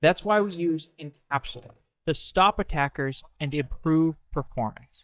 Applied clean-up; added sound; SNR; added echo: neural mask model DeepFilterNet 3.